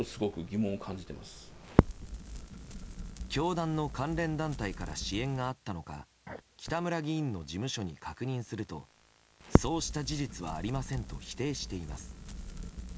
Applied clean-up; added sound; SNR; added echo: none; Crackle; 1 dB; none.